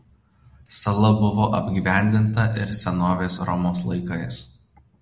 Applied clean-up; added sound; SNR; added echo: none; none; none; none.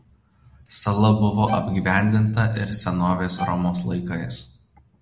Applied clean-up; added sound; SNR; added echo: none; Bowed string instrument; 14 dB; none.